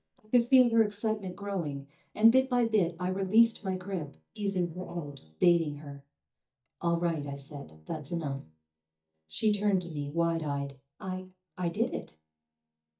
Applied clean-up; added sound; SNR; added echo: neural mask model DeepFilterNet 3.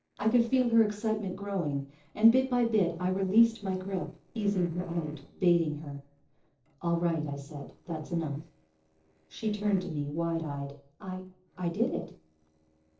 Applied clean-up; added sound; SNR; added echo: neural separator model SepFormer DNS4.